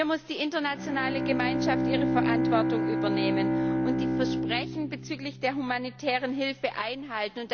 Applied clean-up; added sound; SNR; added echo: none; Bowed string instrument; -1 dB; none.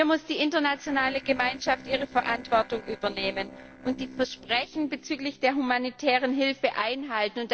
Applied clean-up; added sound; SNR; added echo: neural separator model SepFormer DNS4.